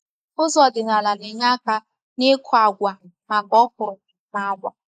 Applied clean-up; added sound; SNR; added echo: neural mask model Resemble Enhance denoiser.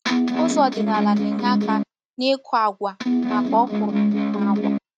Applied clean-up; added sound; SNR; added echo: neural mask model RNNoise.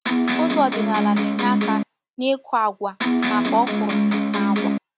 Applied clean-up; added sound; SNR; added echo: none; Electric guitar; -5 dB; none.